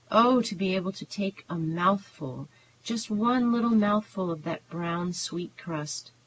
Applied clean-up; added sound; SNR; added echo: none; none; none; none.